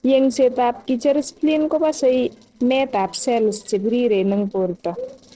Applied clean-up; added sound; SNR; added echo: neural separator model SepFormer DNS4.